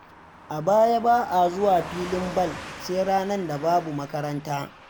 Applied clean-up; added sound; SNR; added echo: none; Car passing by / Truck; 16 dB; none.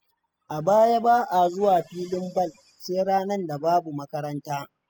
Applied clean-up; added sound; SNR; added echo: classical method spectral subtraction.